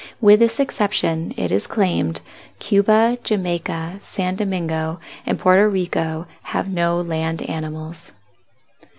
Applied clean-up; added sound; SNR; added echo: none; none; none; none.